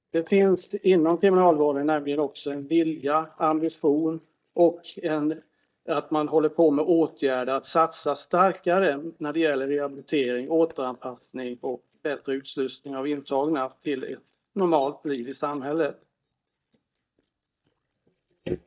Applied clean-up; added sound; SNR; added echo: neural mask model DeepFilterNet 3.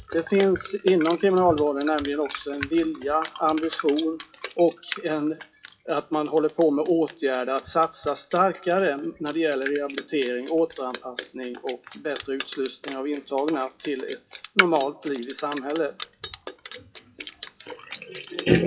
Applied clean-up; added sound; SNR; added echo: classical method WPE with log-MMSE.